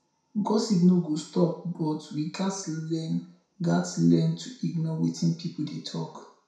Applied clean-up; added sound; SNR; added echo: none; none; none; reverberation time 0.6 s.